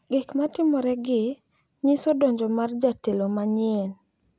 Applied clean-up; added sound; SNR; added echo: none; none; none; none.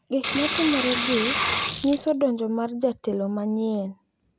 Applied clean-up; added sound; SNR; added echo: none; Sink (filling or washing) / Water; 2 dB; none.